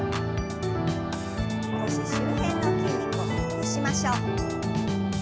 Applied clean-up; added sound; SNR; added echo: none; Organ; -1 dB; none.